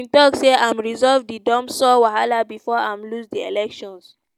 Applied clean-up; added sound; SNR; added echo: none; none; none; none.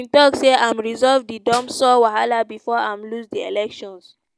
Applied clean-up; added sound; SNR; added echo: none; Snare drum; 17 dB; none.